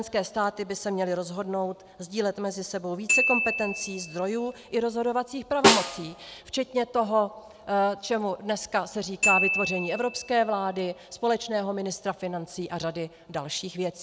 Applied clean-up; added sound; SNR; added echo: none; Glockenspiel + Snare drum; 1 dB; none.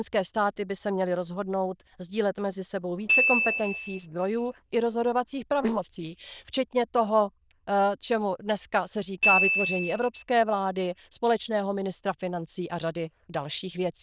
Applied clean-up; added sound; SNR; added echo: neural diffusion model UNIVERSE++.